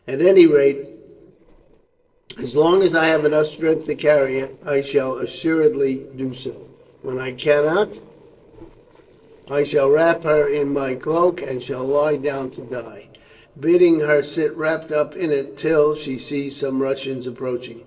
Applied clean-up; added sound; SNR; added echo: neural separator model SepFormer DNS4.